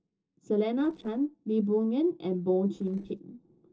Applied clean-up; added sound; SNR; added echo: neural separator model SepFormer DNS4.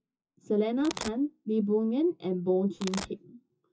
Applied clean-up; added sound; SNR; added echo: classical method WPE with log-MMSE.